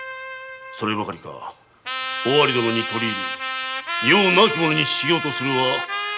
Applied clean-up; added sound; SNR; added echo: none; none; none; none.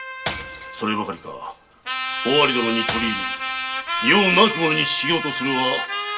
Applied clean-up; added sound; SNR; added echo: none; Shatter / Crushing; 16 dB; reverberation time 0.2 s.